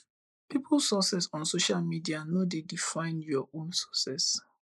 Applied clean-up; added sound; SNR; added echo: neural mask model Resemble Enhance denoiser.